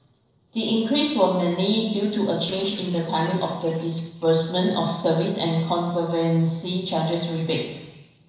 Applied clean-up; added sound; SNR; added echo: neural separator model SepFormer DNS4.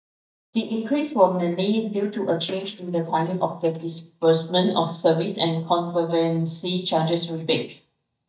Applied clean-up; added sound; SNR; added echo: neural mask model DeepFilterNet 3.